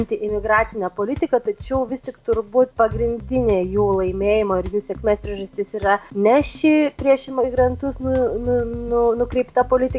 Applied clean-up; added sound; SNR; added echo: none; none; none; none.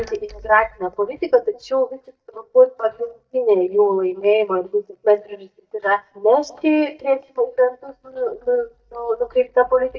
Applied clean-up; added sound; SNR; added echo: neural mask model DeepFilterNet 3.